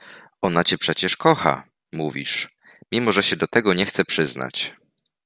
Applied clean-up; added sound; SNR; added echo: none; none; none; none.